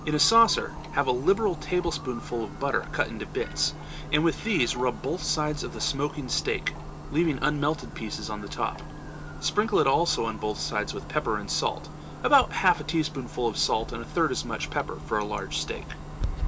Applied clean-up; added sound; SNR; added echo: none; Clock; 10 dB; none.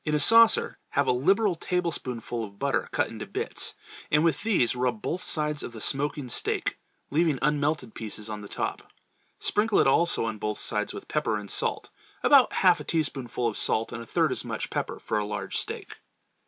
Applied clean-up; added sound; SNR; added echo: none; none; none; none.